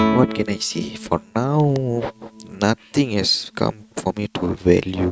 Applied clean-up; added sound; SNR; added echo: neural mask model RNNoise.